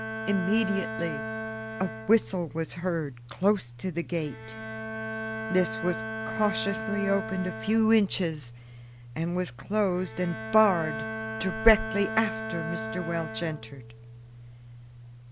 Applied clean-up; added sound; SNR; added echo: none; Bowed string instrument; 8 dB; none.